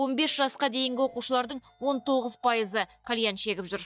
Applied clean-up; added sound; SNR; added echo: neural mask model DeepFilterNet 3.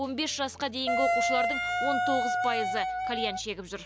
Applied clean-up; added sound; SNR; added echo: none; Wind instrument, woodwind instrument; -4 dB; none.